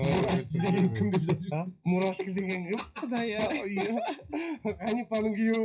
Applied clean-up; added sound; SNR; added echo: classical method WPE with log-MMSE.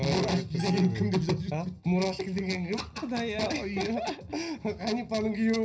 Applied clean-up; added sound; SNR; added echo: none; Bell; 19 dB; reverberation time 0.4 s.